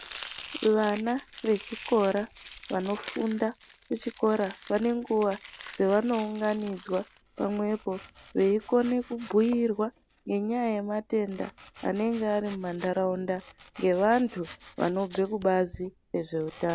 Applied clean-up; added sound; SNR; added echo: none; Domestic sounds, home sounds; 17 dB; none.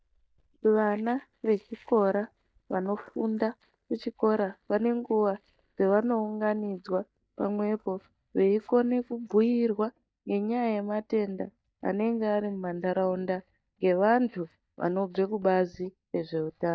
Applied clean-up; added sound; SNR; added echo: neural mask model DeepFilterNet 3.